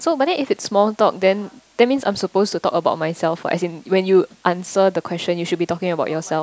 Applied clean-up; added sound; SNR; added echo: none; none; none; none.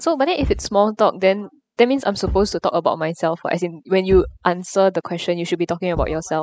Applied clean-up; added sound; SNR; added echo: classical method spectral subtraction.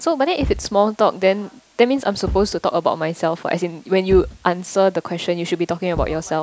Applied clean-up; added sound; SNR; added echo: none; Thump, thud; 14 dB; none.